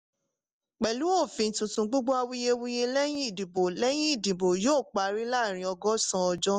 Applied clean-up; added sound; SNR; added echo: none; none; none; none.